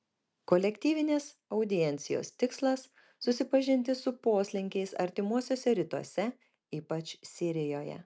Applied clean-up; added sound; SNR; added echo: none; none; none; none.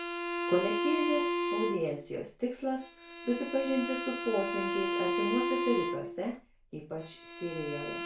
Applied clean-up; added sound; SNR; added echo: none; Bowed string instrument; 0 dB; reverberation time 0.3 s.